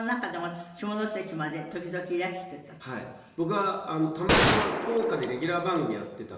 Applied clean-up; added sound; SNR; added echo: none; Gunshot, gunfire; -3 dB; reverberation time 1.0 s.